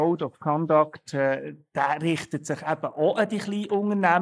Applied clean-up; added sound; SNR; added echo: neural mask model Resemble Enhance denoiser.